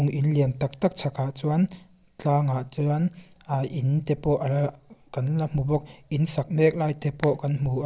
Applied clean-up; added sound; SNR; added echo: none; none; none; none.